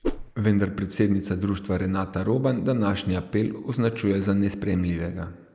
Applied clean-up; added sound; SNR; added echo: neural mask model Resemble Enhance denoiser.